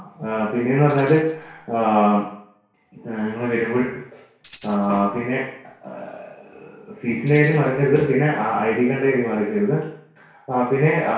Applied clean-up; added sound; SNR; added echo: none; Tambourine; 10 dB; reverberation time 0.6 s.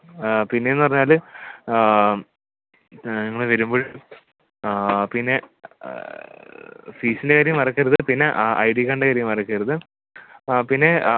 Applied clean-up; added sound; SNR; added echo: none; none; none; none.